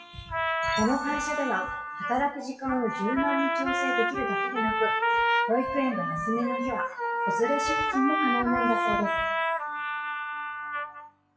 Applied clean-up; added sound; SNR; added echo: classical method WPE with log-MMSE.